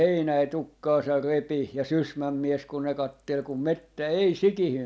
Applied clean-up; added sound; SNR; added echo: none; none; none; none.